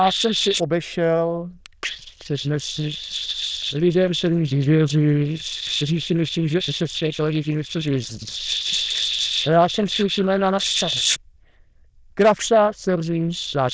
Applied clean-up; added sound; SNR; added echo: neural diffusion model UNIVERSE++.